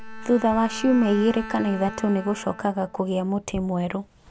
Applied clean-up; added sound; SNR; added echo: none; Bowed string instrument; 16 dB; none.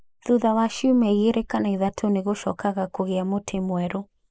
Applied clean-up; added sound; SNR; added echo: neural mask model Resemble Enhance denoiser.